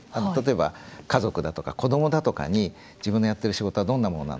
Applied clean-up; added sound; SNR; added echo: none; none; none; none.